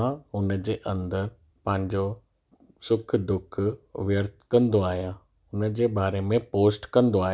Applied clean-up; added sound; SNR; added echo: none; none; none; none.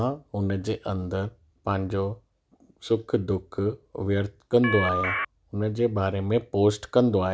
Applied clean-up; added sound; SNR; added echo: none; Telephone; 1 dB; none.